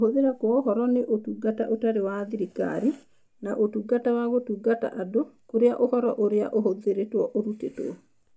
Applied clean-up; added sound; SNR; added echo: none; none; none; none.